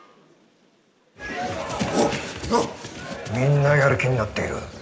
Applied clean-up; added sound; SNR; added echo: none; none; none; none.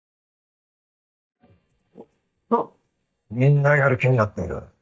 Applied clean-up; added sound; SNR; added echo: neural mask model DeepFilterNet 3.